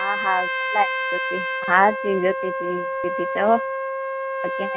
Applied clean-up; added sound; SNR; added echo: none; Trumpet; 2 dB; none.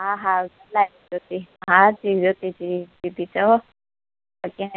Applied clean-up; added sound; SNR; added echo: none; none; none; none.